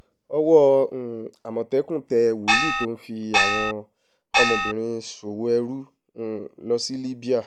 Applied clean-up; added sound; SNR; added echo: none; Gong; -4 dB; none.